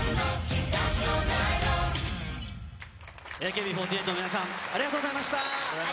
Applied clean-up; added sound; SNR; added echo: none; none; none; none.